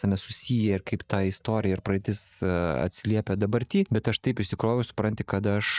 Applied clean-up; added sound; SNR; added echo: neural mask model DeepFilterNet 3.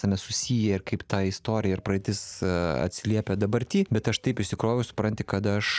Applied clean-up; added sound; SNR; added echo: none; none; none; none.